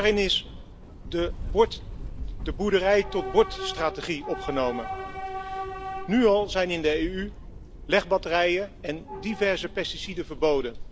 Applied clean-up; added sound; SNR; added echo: none; Subway, metro, underground / Train; 9 dB; none.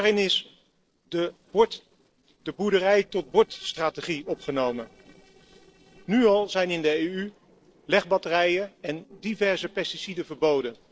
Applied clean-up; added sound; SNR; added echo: neural separator model SepFormer DNS4.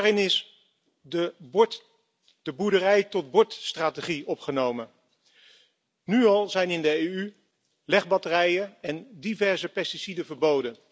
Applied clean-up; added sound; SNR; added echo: none; none; none; none.